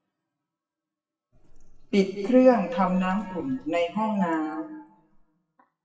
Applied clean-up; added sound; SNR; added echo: classical method WPE with log-MMSE.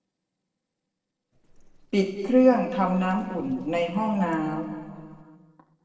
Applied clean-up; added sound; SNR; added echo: neural separator model SepFormer DNS4.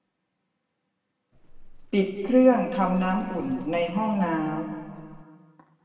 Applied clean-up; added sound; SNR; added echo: none; Livestock, farm animals, working animals; 19 dB; reverberation time 2.0 s.